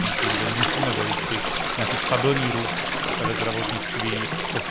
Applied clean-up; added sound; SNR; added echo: none; Toilet flush; -4 dB; none.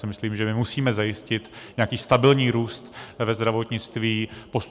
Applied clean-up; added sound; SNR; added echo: none; none; none; none.